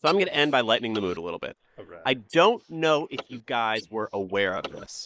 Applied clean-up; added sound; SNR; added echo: neural mask model Resemble Enhance denoiser.